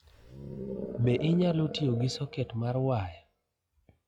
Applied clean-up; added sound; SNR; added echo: classical method log-MMSE.